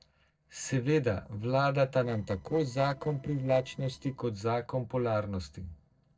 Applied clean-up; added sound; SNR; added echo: neural separator model SepFormer DNS4.